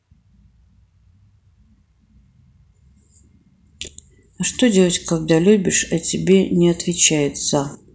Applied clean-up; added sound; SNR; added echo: none; none; none; none.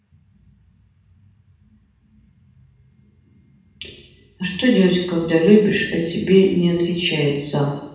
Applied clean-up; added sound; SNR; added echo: none; none; none; reverberation time 0.9 s.